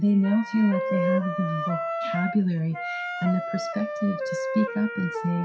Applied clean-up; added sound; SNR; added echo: classical method WPE with log-MMSE.